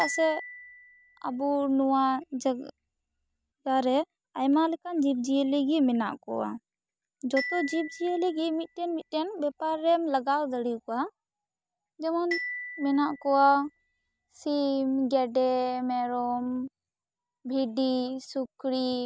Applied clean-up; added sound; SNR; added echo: none; Glockenspiel; 13 dB; none.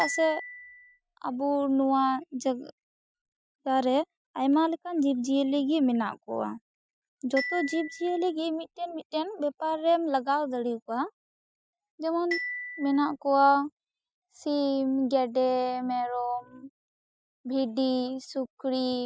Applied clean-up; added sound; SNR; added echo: classical method Wiener filter.